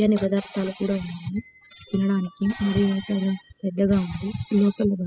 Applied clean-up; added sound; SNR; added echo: classical method spectral subtraction.